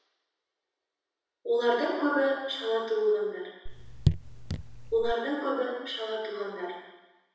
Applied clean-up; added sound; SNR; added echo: none; Raindrop / Drip; 0 dB; reverberation time 1.1 s.